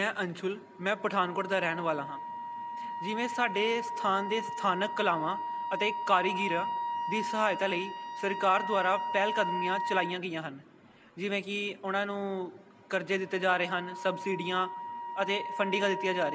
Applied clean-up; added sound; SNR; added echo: none; Wind instrument, woodwind instrument; 6 dB; none.